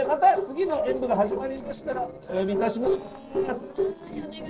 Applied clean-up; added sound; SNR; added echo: neural separator model SepFormer DNS4.